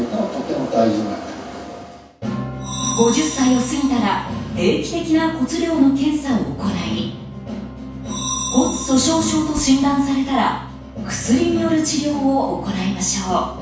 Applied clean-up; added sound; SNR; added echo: none; Fireworks; 17 dB; reverberation time 0.7 s.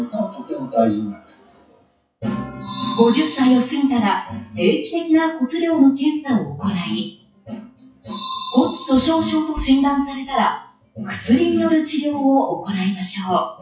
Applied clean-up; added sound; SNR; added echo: classical method WPE with log-MMSE.